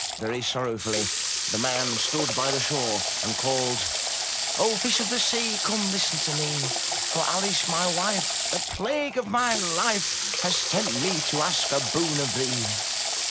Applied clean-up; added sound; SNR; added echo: none; Water tap, faucet / Water; -1 dB; none.